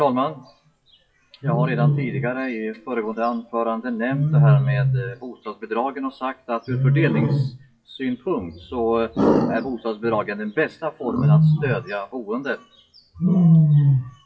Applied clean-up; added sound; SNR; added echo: classical method WPE with log-MMSE.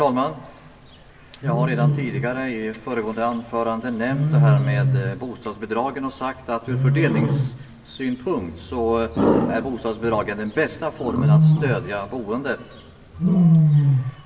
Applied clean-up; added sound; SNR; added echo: none; Wild animals; -4 dB; reverberation time 1.7 s.